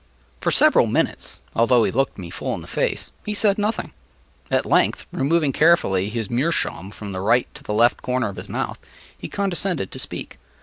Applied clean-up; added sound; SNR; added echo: none; none; none; none.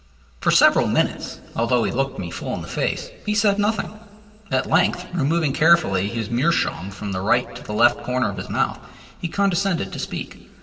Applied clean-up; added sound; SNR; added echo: none; none; none; reverberation time 1.9 s.